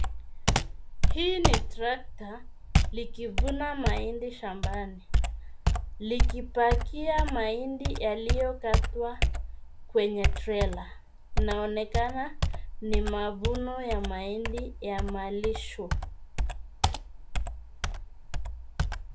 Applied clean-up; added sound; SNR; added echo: none; Computer keyboard; -4 dB; none.